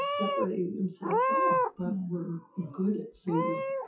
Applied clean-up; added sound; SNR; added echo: classical method WPE with log-MMSE.